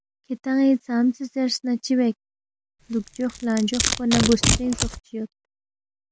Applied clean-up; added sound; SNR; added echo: none; Domestic sounds, home sounds; 5 dB; none.